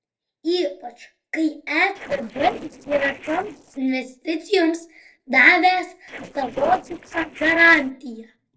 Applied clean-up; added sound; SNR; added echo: neural separator model SepFormer DNS4.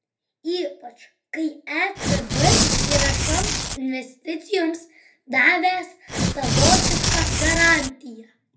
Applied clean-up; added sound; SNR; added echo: none; Tearing; -4 dB; reverberation time 0.3 s.